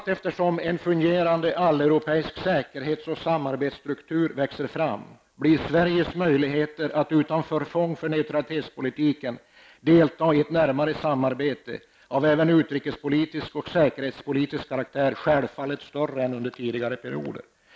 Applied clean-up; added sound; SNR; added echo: none; none; none; none.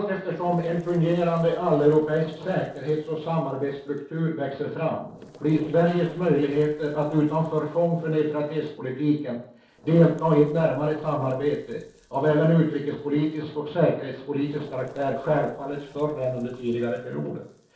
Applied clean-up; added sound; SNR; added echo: neural separator model SepFormer DNS4.